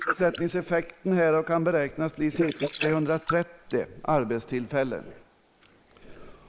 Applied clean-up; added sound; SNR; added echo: neural mask model Resemble Enhance denoiser.